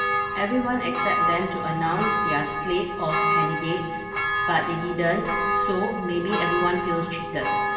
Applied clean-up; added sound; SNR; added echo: none; Church bell; -1 dB; reverberation time 1.2 s.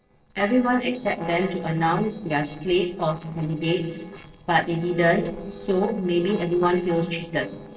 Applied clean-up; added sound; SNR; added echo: neural separator model SepFormer DNS4.